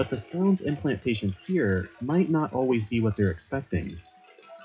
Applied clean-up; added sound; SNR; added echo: classical method WPE with log-MMSE.